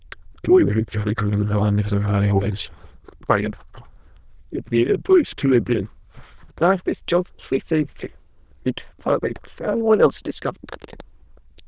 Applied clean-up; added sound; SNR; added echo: neural diffusion model UNIVERSE++.